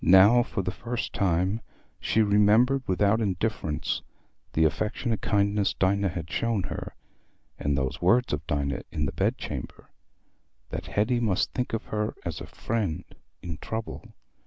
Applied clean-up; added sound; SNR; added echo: none; none; none; none.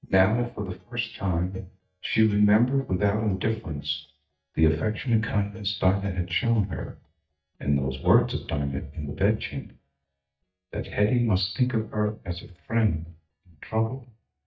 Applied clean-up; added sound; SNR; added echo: neural mask model DeepFilterNet 3.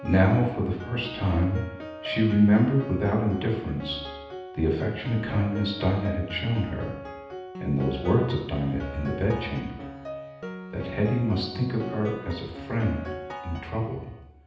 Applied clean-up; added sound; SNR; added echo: none; Piano; 12 dB; reverberation time 0.9 s.